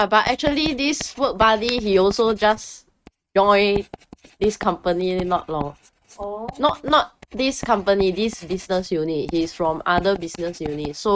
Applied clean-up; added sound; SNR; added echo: neural mask model RNNoise.